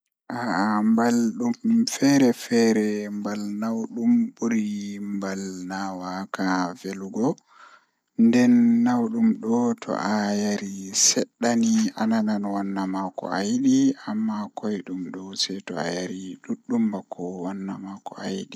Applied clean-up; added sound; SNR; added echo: none; none; none; none.